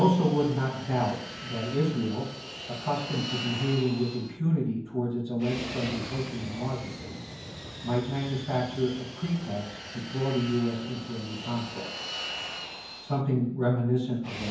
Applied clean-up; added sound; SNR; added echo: none; Fixed-wing aircraft, airplane; 11 dB; reverberation time 0.9 s.